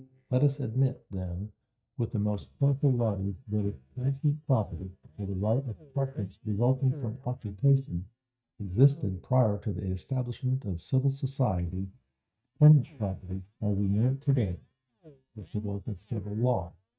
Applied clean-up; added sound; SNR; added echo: neural mask model DeepFilterNet 3.